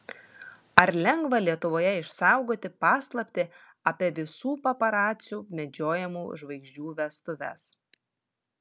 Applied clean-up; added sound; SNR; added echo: none; none; none; none.